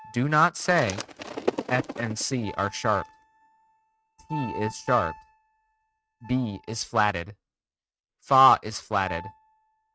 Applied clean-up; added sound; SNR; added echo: neural mask model RNNoise.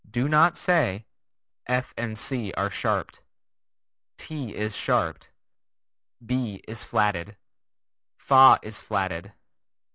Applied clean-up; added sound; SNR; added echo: none; none; none; none.